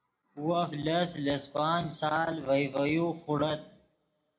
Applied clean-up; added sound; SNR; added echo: none; none; none; reverberation time 0.3 s.